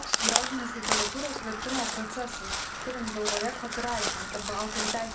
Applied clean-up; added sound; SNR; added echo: none; Crow; -3 dB; reverberation time 0.3 s.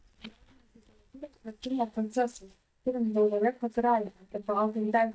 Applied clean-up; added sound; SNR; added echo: neural mask model DeepFilterNet 3.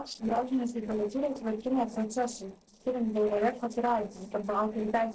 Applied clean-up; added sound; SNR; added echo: neural separator model SepFormer DNS4.